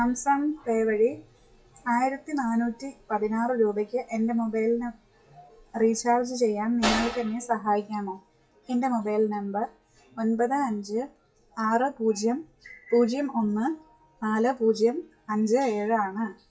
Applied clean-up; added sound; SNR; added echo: classical method WPE with log-MMSE.